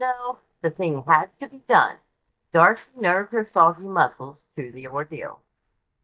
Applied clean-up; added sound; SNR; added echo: neural mask model DeepFilterNet 3.